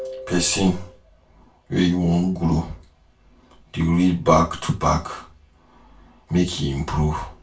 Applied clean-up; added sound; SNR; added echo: none; none; none; reverberation time 0.3 s.